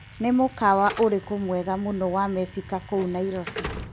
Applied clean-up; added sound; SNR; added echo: none; Slam / Alarm; 15 dB; none.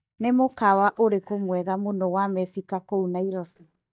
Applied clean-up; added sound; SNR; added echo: neural mask model DeepFilterNet 3.